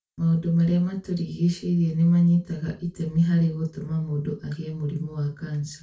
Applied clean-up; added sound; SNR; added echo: none; none; none; reverberation time 0.2 s.